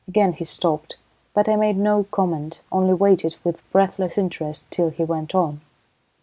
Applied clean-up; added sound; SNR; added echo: none; none; none; none.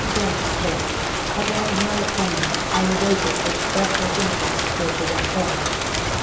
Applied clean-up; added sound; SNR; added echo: none; Rain; -4 dB; reverberation time 0.8 s.